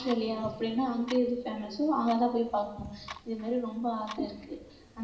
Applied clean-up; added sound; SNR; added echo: none; Clock; 19 dB; reverberation time 0.8 s.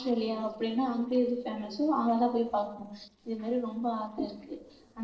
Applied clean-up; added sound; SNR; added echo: neural separator model SepFormer DNS4.